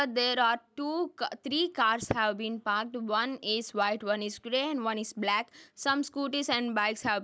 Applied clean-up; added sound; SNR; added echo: none; none; none; none.